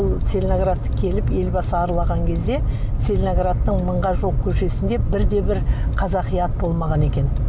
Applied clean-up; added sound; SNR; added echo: none; none; none; none.